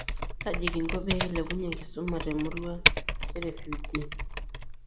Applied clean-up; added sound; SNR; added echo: none; Typing; -3 dB; reverberation time 0.6 s.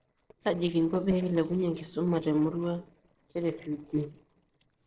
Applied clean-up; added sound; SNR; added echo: neural separator model SepFormer DNS4.